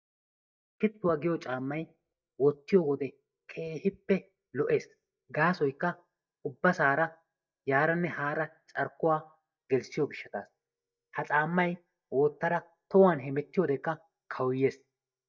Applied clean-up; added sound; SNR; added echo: neural mask model DeepFilterNet 3.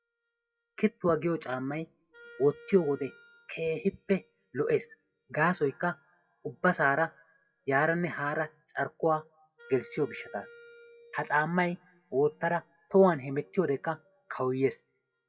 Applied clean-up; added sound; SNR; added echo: classical method WPE with log-MMSE.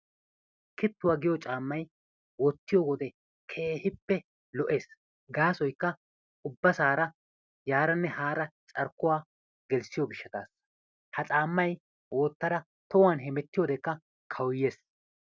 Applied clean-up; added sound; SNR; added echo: none; none; none; none.